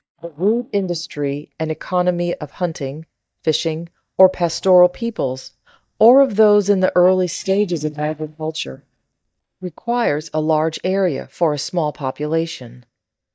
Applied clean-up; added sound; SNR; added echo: neural mask model DeepFilterNet 3.